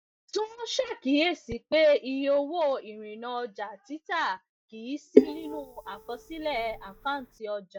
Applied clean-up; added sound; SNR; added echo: neural mask model DeepFilterNet 3.